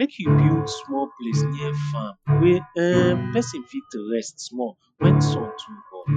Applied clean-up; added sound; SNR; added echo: classical method Wiener filter.